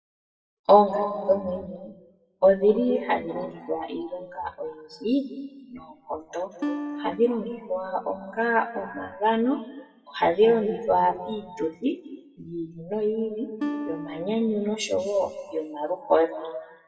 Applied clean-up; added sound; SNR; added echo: classical method WPE with log-MMSE.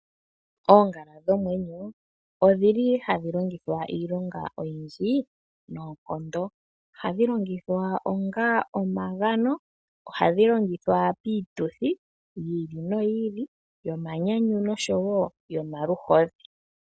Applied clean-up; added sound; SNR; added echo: none; none; none; none.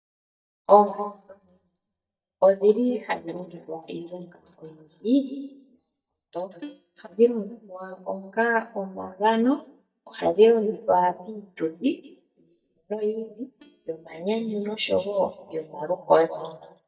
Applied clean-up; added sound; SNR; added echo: neural mask model DeepFilterNet 3.